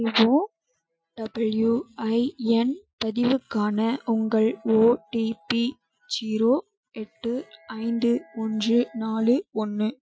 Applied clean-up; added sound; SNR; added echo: classical method Wiener filter.